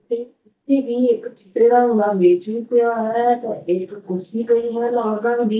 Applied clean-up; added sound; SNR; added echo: neural mask model DeepFilterNet 3.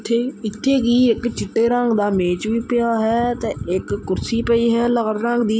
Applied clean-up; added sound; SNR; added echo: none; none; none; none.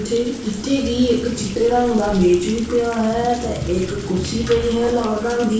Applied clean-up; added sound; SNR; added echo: none; Rain; 15 dB; reverberation time 0.6 s.